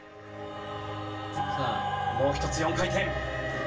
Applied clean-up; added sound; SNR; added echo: none; Trumpet; 18 dB; reverberation time 0.3 s.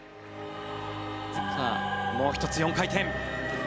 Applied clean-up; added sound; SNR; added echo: none; none; none; none.